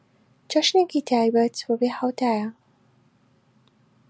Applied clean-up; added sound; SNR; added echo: none; none; none; none.